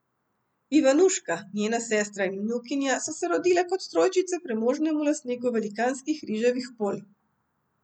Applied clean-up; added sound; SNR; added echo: none; none; none; none.